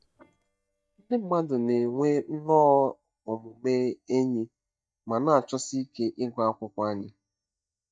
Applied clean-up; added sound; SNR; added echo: neural mask model DeepFilterNet 3.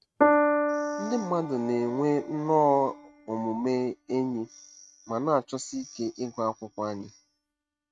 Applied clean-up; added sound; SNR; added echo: neural mask model RNNoise.